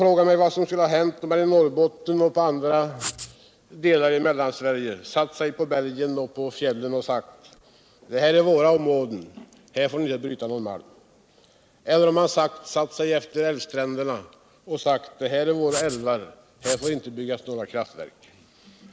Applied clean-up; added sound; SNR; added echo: none; Writing; 11 dB; none.